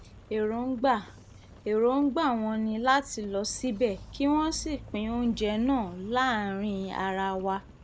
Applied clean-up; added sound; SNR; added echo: none; Insect + Rain; 18 dB; none.